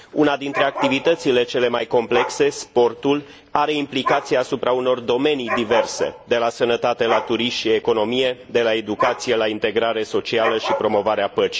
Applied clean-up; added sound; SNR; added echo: none; Dog; 10 dB; none.